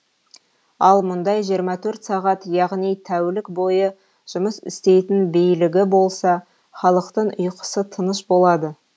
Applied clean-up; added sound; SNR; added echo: none; none; none; none.